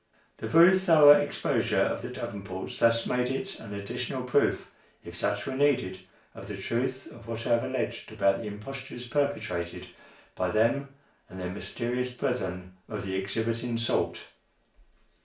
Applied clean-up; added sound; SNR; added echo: none; none; none; reverberation time 0.3 s.